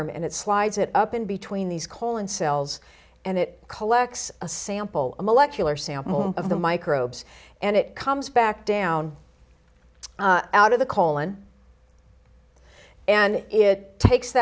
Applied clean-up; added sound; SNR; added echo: none; none; none; none.